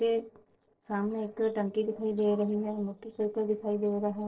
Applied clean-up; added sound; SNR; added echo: neural separator model SepFormer DNS4.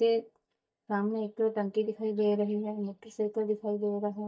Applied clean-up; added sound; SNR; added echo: neural mask model DeepFilterNet 3.